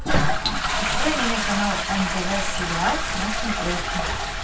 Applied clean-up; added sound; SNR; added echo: none; Toilet flush; -3 dB; reverberation time 0.2 s.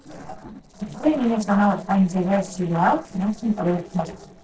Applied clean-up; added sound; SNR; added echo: neural separator model SepFormer DNS4.